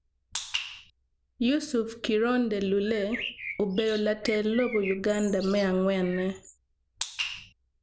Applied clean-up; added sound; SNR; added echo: none; Bird; 12 dB; none.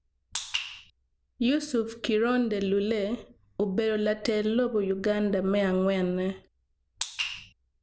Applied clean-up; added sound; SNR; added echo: none; none; none; none.